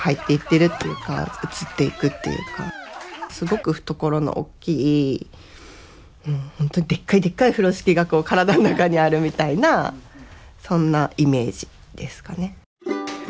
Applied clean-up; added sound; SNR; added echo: none; none; none; none.